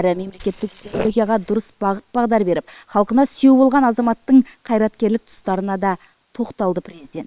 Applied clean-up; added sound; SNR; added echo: neural separator model SepFormer WHAM!.